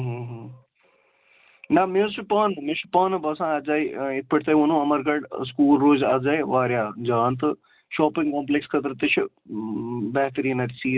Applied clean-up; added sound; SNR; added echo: none; none; none; none.